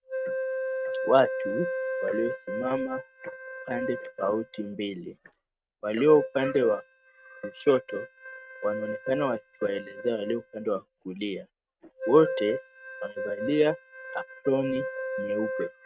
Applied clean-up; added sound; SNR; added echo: neural mask model RNNoise.